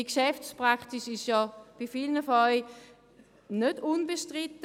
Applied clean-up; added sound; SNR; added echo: none; none; none; none.